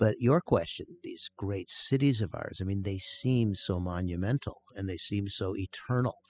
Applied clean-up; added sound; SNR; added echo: classical method spectral subtraction.